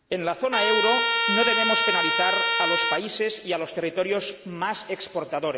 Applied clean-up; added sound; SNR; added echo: none; Trumpet; -4 dB; none.